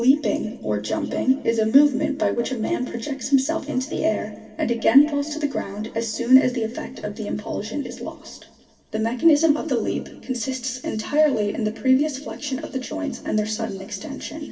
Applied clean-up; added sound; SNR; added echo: none; none; none; reverberation time 1.9 s.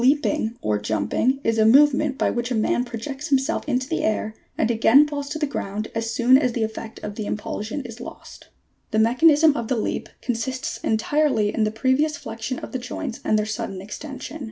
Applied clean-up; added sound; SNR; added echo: none; none; none; none.